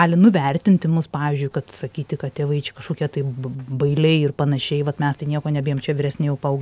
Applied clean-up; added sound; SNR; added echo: none; none; none; none.